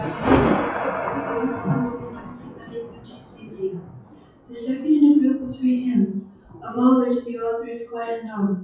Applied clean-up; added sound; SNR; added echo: classical method WPE with log-MMSE.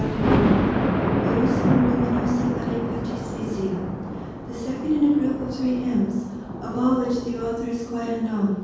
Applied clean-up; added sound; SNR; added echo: none; Thunder; 1 dB; reverberation time 1.3 s.